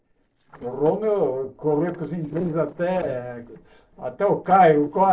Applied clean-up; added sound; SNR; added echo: neural separator model SepFormer DNS4.